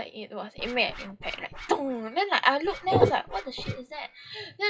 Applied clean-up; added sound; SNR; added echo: classical method WPE with log-MMSE.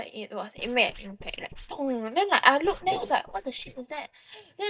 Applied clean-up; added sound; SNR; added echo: neural mask model DeepFilterNet 3.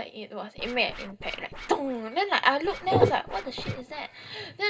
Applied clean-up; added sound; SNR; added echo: none; Scratching (performance technique); 16 dB; reverberation time 0.2 s.